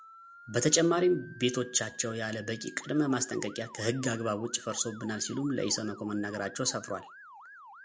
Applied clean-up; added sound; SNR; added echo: none; Motor vehicle (road) / Siren; 19 dB; none.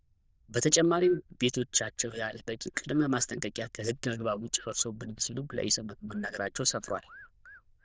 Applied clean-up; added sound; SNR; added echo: neural diffusion model UNIVERSE++.